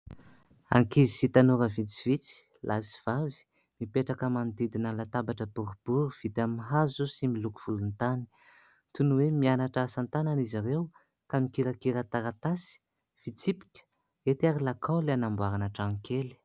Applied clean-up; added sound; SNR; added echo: none; none; none; none.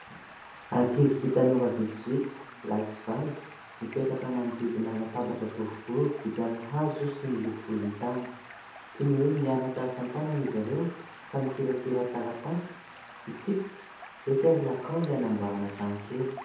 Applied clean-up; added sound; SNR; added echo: none; Stream; 17 dB; reverberation time 0.7 s.